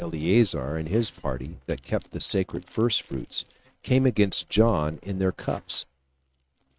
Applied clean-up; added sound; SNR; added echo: neural mask model RNNoise.